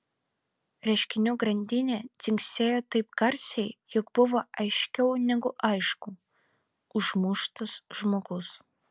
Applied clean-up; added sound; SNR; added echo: none; none; none; none.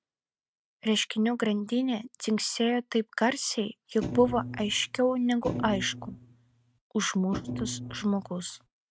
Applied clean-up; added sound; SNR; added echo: neural mask model RNNoise.